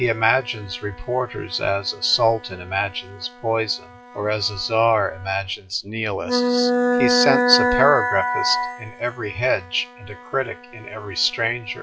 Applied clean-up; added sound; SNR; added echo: classical method log-MMSE.